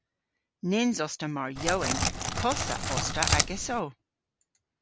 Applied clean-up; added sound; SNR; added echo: none; Crackle; -2 dB; none.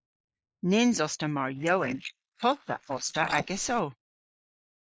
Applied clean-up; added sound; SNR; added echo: neural mask model Resemble Enhance denoiser.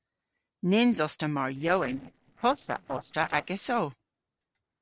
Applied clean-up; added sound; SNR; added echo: neural separator model SepFormer DNS4.